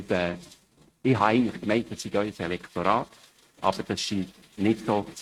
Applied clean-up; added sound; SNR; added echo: neural mask model RNNoise.